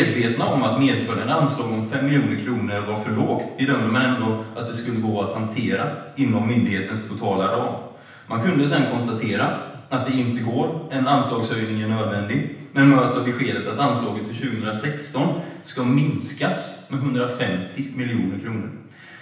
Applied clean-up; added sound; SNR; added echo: none; none; none; reverberation time 0.9 s.